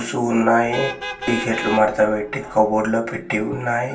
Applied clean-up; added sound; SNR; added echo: none; Vehicle horn, car horn, honking; 11 dB; reverberation time 0.2 s.